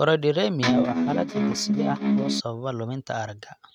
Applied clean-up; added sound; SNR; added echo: neural mask model RNNoise.